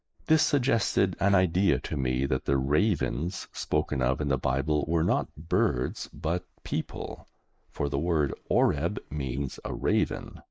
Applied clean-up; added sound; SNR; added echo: neural mask model Resemble Enhance denoiser.